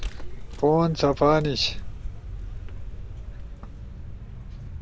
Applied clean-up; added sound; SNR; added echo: none; Vehicle; 7 dB; none.